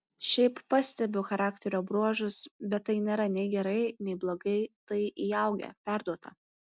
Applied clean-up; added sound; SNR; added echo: none; none; none; none.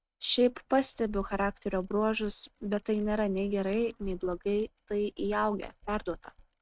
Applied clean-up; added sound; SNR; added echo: neural mask model RNNoise.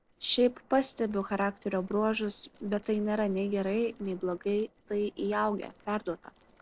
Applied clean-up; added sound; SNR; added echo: neural separator model SepFormer DNS4.